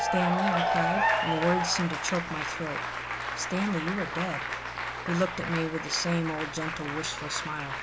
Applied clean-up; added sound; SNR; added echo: none; Applause / Cheering; 0 dB; none.